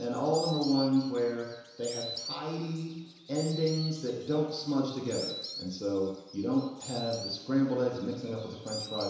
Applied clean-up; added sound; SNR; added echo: none; Insect; 12 dB; reverberation time 1.0 s.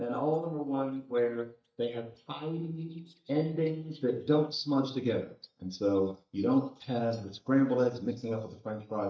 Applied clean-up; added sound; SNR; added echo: neural mask model DeepFilterNet 3.